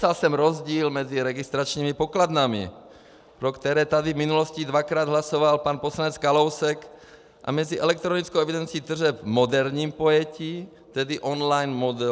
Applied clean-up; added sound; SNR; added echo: none; none; none; none.